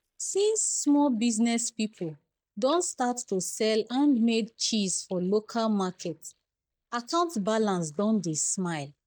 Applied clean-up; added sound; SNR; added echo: neural mask model DeepFilterNet 3.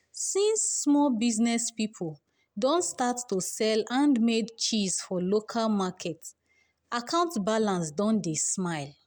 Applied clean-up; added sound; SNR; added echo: none; none; none; none.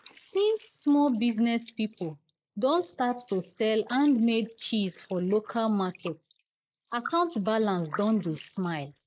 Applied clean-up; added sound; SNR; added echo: neural mask model Resemble Enhance denoiser.